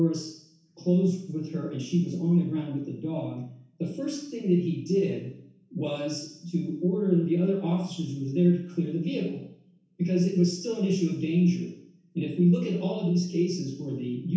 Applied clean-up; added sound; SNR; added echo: none; none; none; reverberation time 0.7 s.